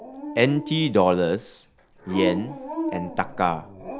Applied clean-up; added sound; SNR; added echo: none; Dog; 9 dB; none.